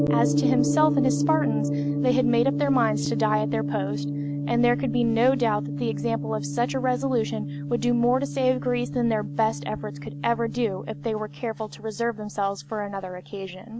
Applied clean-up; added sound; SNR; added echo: none; Gong; 3 dB; none.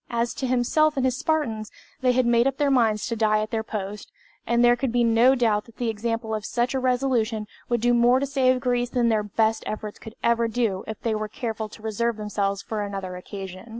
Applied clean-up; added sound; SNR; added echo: none; none; none; none.